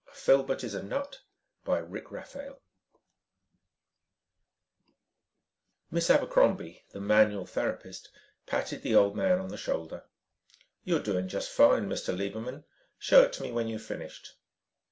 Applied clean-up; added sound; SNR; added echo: none; none; none; none.